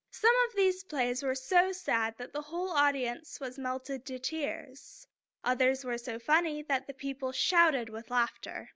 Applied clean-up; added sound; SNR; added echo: none; none; none; none.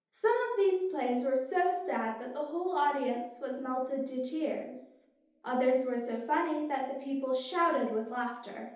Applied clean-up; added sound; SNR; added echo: none; none; none; reverberation time 0.8 s.